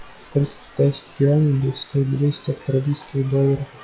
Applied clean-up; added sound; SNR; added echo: classical method log-MMSE.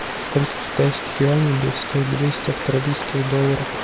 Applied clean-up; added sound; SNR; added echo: none; Stream; 7 dB; none.